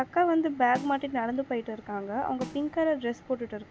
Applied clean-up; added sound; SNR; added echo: none; Snare drum; 16 dB; none.